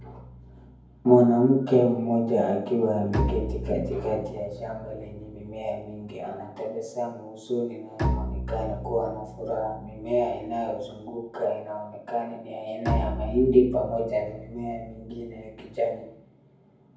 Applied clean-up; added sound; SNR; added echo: none; Bowed string instrument; 9 dB; reverberation time 0.9 s.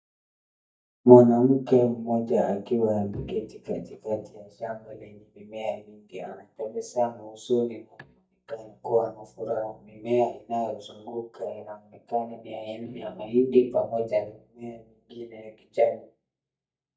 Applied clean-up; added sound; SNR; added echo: neural mask model DeepFilterNet 3.